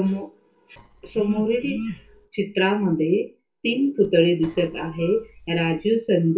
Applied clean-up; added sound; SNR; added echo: neural separator model SepFormer DNS4.